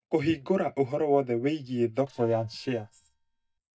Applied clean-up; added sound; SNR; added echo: neural mask model DeepFilterNet 3.